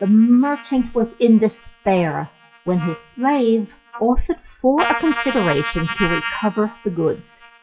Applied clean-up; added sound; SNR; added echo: classical method WPE with log-MMSE.